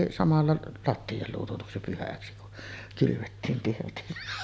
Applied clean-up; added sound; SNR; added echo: none; none; none; none.